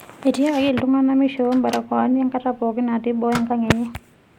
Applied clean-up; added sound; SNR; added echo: none; Microwave oven; 19 dB; none.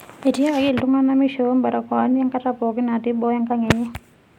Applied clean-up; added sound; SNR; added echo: none; none; none; none.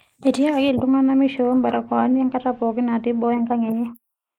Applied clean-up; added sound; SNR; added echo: neural mask model Resemble Enhance denoiser.